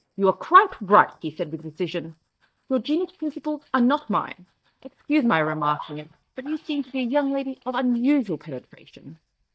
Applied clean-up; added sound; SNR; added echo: neural mask model DeepFilterNet 3.